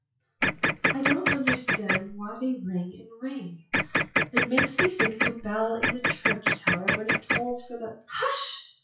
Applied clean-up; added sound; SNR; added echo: classical method WPE with log-MMSE.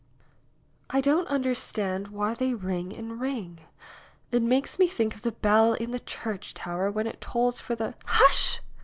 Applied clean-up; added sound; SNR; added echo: none; none; none; none.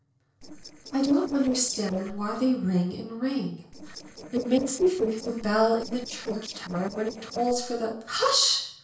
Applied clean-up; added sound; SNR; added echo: neural separator model SepFormer DNS4.